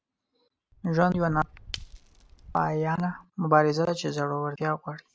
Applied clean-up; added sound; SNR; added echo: none; Shatter / Crushing; 17 dB; none.